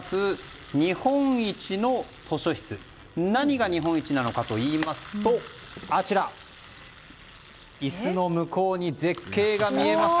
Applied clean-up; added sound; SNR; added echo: none; Engine; 19 dB; none.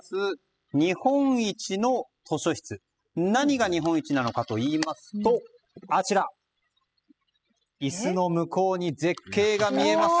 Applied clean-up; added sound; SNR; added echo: classical method spectral subtraction.